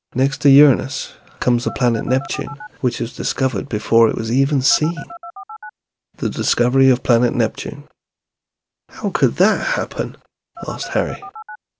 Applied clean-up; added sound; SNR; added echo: none; Telephone; 14 dB; none.